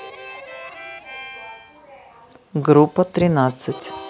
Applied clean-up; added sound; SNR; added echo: none; Harmonica; 18 dB; none.